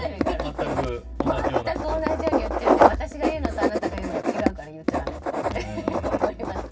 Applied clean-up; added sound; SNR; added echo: none; Writing; -4 dB; reverberation time 0.4 s.